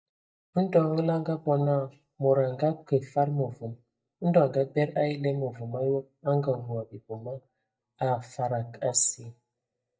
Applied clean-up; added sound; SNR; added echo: neural mask model DeepFilterNet 3.